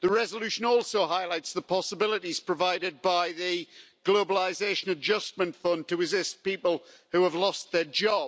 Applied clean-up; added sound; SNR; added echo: none; none; none; none.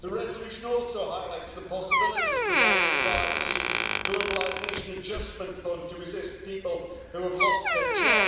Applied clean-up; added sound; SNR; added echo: none; Door; -4 dB; reverberation time 1.3 s.